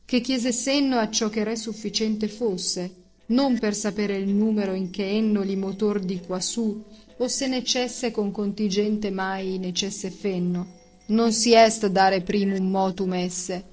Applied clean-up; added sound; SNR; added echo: neural separator model SepFormer DNS4.